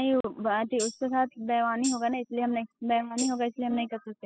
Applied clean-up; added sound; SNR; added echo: classical method spectral subtraction.